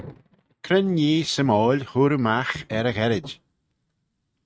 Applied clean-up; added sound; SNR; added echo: neural mask model RNNoise.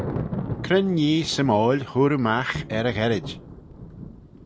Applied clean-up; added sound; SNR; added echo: none; Thunder; 10 dB; none.